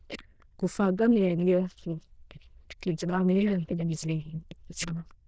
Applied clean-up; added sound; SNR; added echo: neural diffusion model UNIVERSE++.